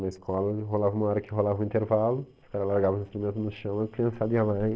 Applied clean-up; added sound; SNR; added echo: neural separator model SepFormer DNS4.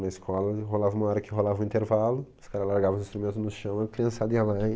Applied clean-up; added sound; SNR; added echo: none; none; none; none.